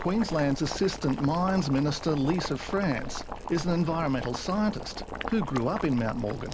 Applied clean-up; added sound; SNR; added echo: none; Boiling; 9 dB; none.